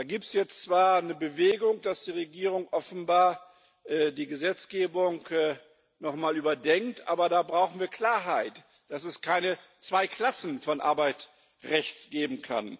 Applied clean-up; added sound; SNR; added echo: none; none; none; none.